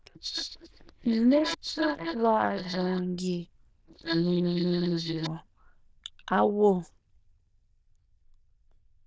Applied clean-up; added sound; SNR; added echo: neural diffusion model UNIVERSE++.